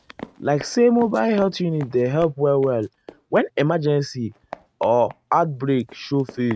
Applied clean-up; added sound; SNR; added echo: neural mask model RNNoise.